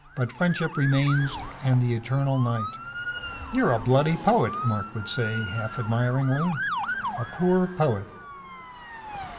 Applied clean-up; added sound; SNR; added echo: none; Motor vehicle (road) / Siren; 9 dB; reverberation time 0.5 s.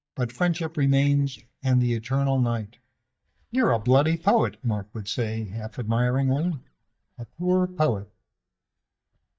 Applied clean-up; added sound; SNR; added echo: neural mask model DeepFilterNet 3.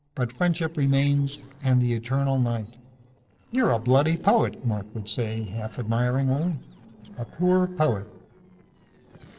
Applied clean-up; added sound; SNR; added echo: neural separator model SepFormer DNS4.